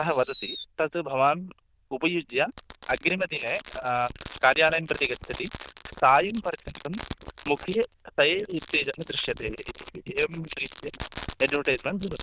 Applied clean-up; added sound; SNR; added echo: neural diffusion model UNIVERSE++.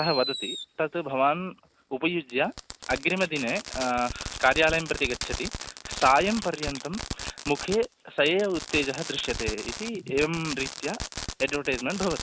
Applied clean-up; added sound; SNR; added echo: none; Fireworks; 10 dB; none.